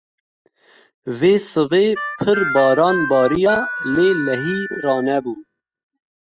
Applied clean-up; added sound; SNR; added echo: classical method spectral subtraction.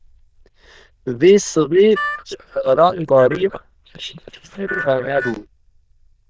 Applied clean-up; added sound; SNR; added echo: neural diffusion model UNIVERSE++.